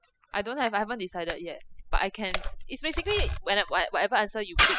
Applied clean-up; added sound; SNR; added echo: classical method spectral subtraction.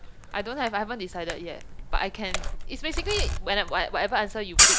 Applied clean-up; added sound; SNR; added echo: none; Camera; -3 dB; none.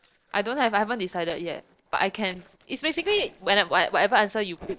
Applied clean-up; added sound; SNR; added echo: neural separator model SepFormer DNS4.